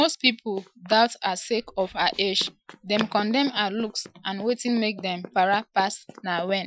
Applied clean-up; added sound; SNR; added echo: classical method Wiener filter.